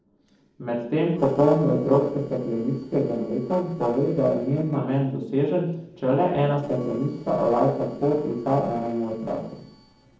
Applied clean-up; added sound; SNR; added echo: neural separator model SepFormer DNS4.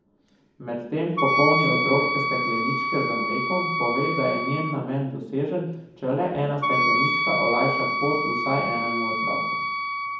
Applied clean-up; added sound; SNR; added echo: none; Wind instrument, woodwind instrument; 0 dB; reverberation time 1.2 s.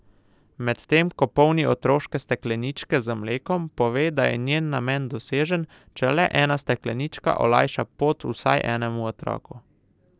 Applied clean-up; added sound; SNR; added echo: none; none; none; none.